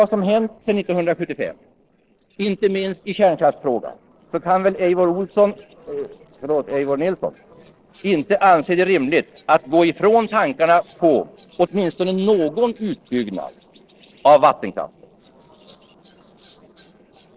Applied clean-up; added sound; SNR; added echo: neural separator model SepFormer DNS4.